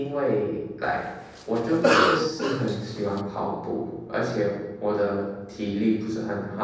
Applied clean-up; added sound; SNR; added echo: none; Cough; -1 dB; reverberation time 1.1 s.